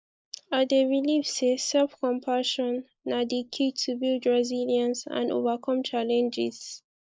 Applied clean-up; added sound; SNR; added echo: neural mask model Resemble Enhance denoiser.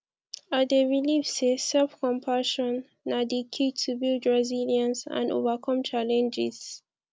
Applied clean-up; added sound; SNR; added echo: none; none; none; none.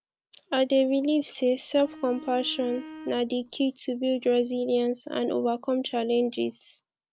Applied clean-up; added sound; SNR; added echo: none; Bowed string instrument; 17 dB; none.